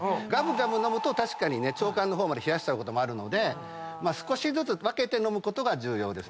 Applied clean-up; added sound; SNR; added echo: none; none; none; none.